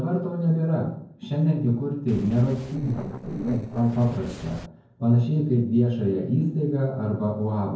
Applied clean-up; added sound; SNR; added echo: neural separator model SepFormer DNS4.